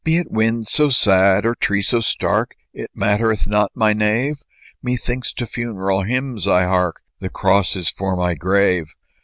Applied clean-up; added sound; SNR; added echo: none; none; none; none.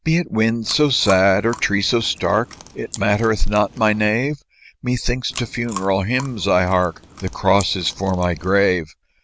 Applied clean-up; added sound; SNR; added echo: none; Chewing, mastication; 18 dB; none.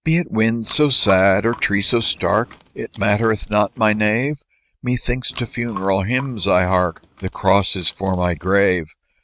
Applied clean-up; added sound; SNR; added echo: neural mask model RNNoise.